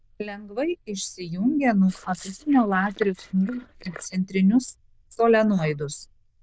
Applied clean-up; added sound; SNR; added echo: neural diffusion model UNIVERSE++.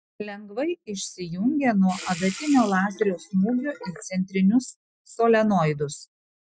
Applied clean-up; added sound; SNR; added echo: classical method Wiener filter.